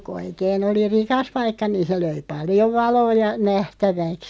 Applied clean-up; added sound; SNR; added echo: none; none; none; none.